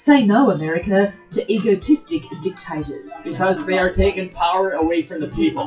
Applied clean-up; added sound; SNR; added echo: classical method WPE with log-MMSE.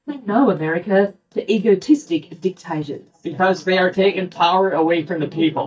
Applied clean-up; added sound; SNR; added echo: neural mask model DeepFilterNet 3.